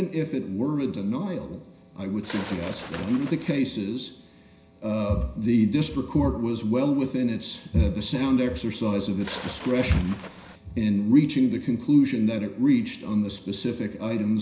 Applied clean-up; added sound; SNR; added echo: none; Bird; 13 dB; reverberation time 0.5 s.